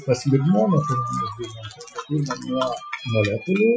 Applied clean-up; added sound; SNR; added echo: classical method Wiener filter.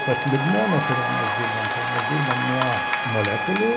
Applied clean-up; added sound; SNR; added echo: none; Trumpet + Applause / Crowd / Cheering; 0 dB; none.